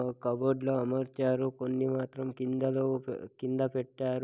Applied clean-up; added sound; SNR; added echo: none; none; none; none.